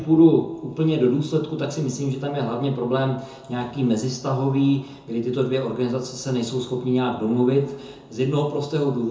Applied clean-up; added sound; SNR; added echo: none; none; none; reverberation time 0.6 s.